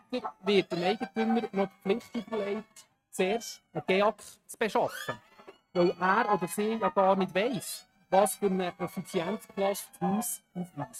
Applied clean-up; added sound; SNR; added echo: neural mask model RNNoise.